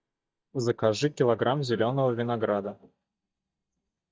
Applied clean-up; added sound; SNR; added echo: neural mask model DeepFilterNet 3.